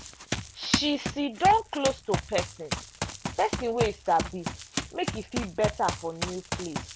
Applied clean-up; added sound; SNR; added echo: none; Run; 4 dB; none.